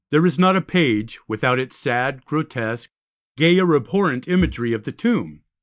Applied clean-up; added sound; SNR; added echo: neural mask model DeepFilterNet 3.